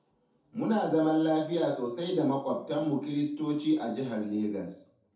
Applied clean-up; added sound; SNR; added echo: none; none; none; reverberation time 0.5 s.